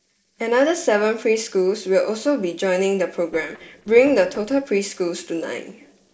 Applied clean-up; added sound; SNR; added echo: neural separator model SepFormer DNS4.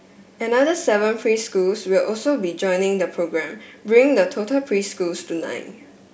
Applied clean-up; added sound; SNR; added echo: none; none; none; none.